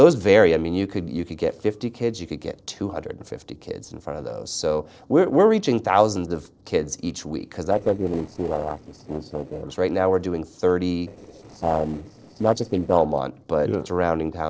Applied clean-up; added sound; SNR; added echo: neural separator model SepFormer DNS4.